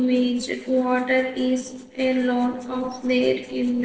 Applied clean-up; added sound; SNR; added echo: neural separator model SepFormer DNS4.